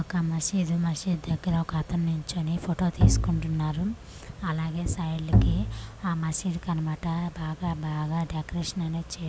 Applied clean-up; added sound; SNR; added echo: none; Bowed string instrument; -2 dB; none.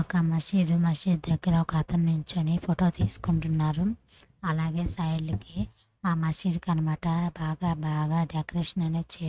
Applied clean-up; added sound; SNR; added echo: neural mask model RNNoise.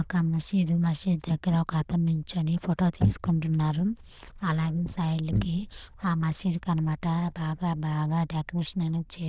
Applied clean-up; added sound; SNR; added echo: neural diffusion model UNIVERSE++.